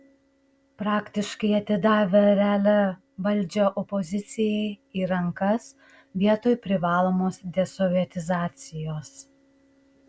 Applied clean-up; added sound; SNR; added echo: none; none; none; none.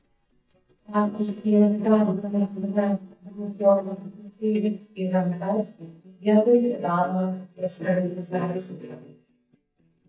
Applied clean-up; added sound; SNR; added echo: neural mask model DeepFilterNet 3.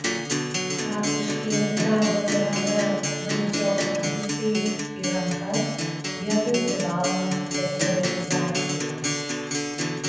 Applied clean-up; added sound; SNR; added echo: none; Acoustic guitar; 1 dB; reverberation time 1.0 s.